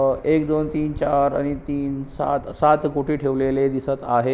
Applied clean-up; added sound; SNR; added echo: none; none; none; none.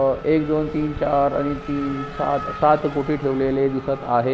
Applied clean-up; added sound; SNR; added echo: none; Race car, auto racing / Accelerating, revving, vroom; 14 dB; none.